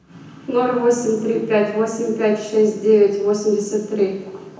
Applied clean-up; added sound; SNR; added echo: none; none; none; reverberation time 0.9 s.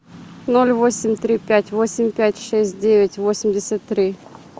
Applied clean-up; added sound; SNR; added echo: none; none; none; none.